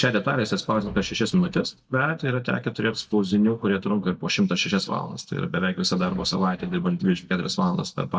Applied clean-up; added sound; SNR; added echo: neural mask model DeepFilterNet 3.